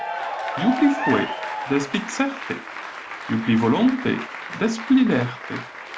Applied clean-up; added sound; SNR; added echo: none; Applause / Cheering; 8 dB; none.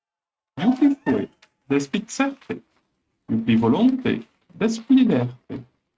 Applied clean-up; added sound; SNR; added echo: neural mask model RNNoise.